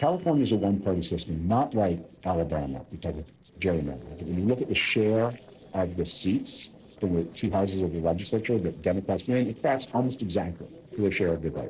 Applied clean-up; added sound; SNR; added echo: neural separator model SepFormer DNS4.